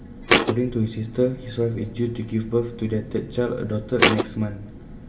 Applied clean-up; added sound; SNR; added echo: none; Thump, thud; -5 dB; reverberation time 1.9 s.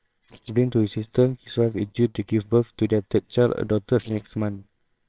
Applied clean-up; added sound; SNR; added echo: neural separator model SepFormer WHAMR!.